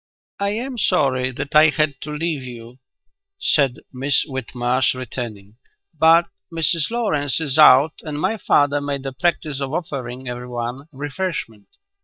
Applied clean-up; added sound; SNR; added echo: neural mask model DeepFilterNet 3.